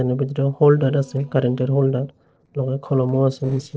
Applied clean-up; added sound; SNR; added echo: neural separator model SepFormer DNS4.